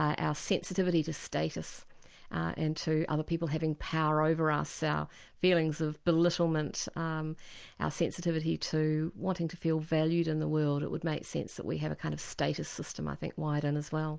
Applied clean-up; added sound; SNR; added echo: none; none; none; none.